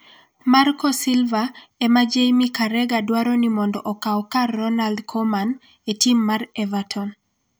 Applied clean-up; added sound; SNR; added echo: none; none; none; none.